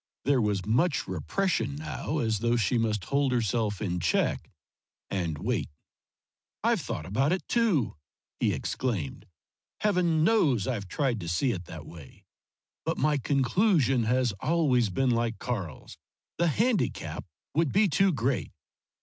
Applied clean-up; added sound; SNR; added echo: none; none; none; none.